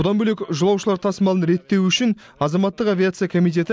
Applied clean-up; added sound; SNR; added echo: none; none; none; none.